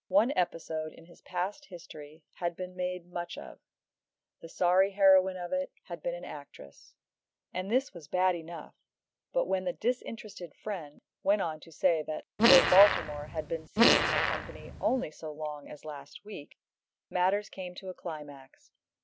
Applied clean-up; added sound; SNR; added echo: none; Fart; -3 dB; none.